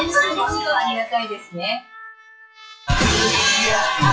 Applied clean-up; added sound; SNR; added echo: classical method WPE with log-MMSE.